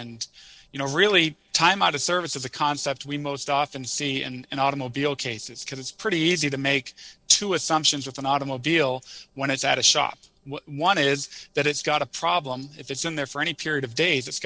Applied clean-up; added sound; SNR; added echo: neural separator model SepFormer DNS4.